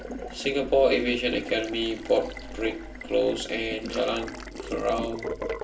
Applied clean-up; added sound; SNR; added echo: none; Water tap, faucet; 10 dB; reverberation time 0.2 s.